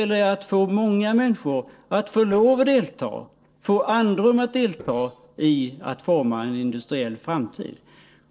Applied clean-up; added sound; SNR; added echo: neural separator model SepFormer DNS4.